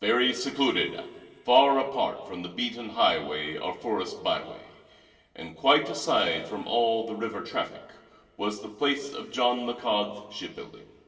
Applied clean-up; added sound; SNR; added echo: none; none; none; reverberation time 1.7 s.